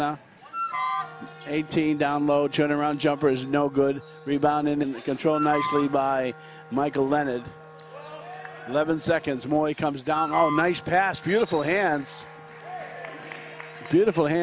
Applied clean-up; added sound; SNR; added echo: none; Wind instrument, woodwind instrument; 12 dB; none.